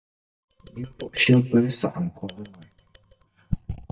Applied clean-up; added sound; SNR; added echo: neural mask model DeepFilterNet 3.